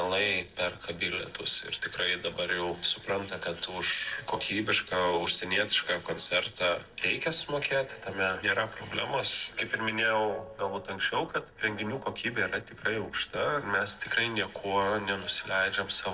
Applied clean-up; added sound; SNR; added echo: neural separator model SepFormer DNS4.